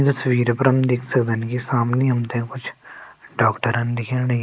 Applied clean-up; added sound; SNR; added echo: neural mask model Resemble Enhance denoiser.